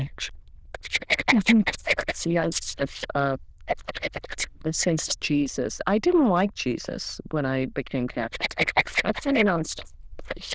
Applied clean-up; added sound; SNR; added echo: neural diffusion model UNIVERSE++.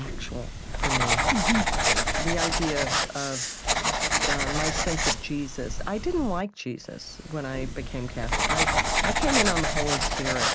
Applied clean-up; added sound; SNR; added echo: none; Writing; -5 dB; none.